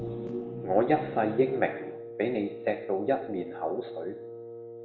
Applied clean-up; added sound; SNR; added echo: none; Wind instrument, woodwind instrument; 11 dB; reverberation time 0.8 s.